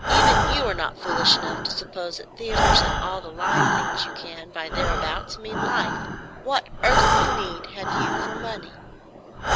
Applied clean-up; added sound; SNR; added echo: none; Breathing; -5 dB; none.